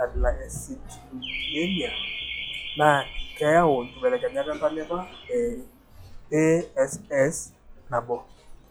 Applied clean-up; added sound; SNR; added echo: classical method log-MMSE.